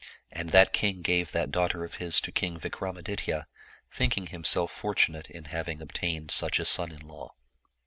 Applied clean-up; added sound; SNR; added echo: none; none; none; none.